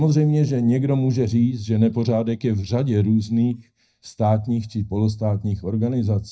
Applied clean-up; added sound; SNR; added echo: neural mask model DeepFilterNet 3.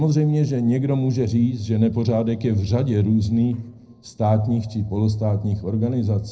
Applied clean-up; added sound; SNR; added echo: neural separator model SepFormer DNS4.